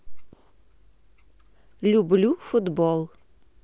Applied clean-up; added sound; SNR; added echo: none; none; none; none.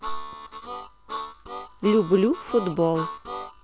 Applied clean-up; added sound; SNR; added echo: none; Harmonica; 10 dB; none.